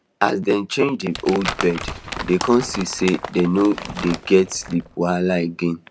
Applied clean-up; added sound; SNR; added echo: none; Crumpling, crinkling; 10 dB; none.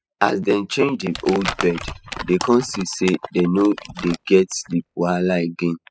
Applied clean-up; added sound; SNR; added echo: classical method spectral subtraction.